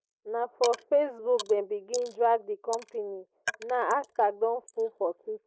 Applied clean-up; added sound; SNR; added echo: neural mask model Resemble Enhance denoiser.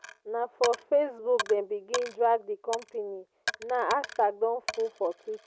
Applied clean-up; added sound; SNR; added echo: none; Coin (dropping); 11 dB; none.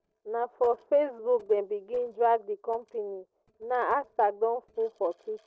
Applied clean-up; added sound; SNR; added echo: neural separator model SepFormer DNS4.